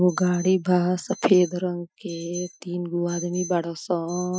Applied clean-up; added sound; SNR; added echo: classical method Wiener filter.